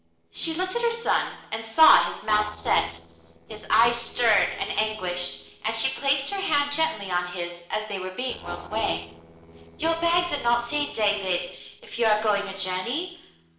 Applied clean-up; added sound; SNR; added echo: neural separator model SepFormer DNS4.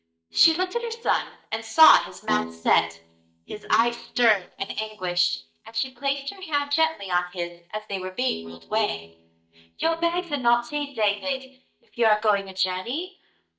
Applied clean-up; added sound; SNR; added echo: neural mask model DeepFilterNet 3.